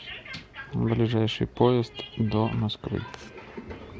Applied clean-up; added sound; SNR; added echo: none; none; none; none.